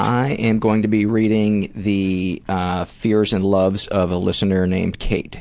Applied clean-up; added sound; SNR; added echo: none; none; none; none.